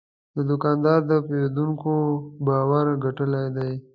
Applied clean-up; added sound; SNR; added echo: none; none; none; none.